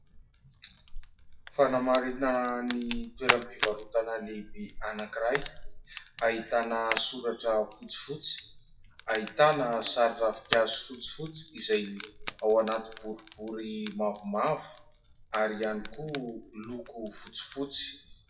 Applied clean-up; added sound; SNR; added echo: classical method WPE with log-MMSE.